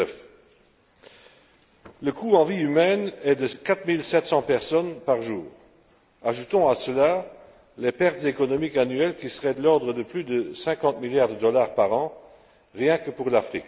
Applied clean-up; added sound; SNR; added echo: none; none; none; none.